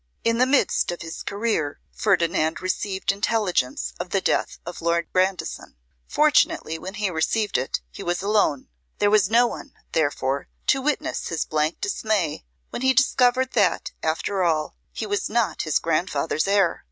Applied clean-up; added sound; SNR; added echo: none; none; none; none.